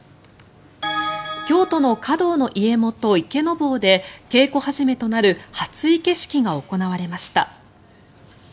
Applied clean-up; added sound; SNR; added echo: none; none; none; none.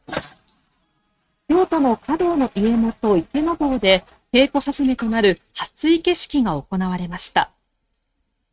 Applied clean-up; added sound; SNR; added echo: neural mask model RNNoise.